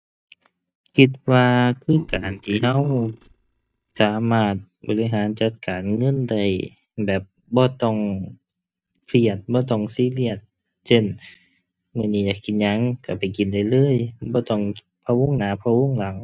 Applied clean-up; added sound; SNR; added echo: neural mask model DeepFilterNet 3.